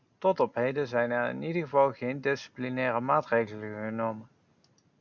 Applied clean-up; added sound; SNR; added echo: none; none; none; none.